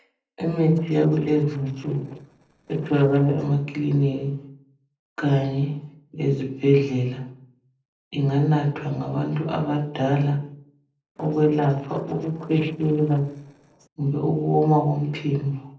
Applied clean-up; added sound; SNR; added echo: neural separator model SepFormer DNS4.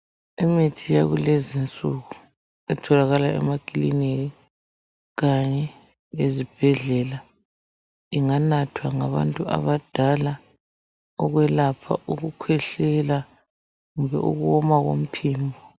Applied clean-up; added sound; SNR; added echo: none; none; none; none.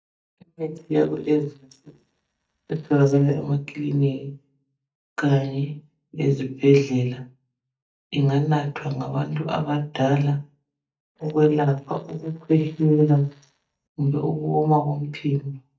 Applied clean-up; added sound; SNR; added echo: neural mask model DeepFilterNet 3.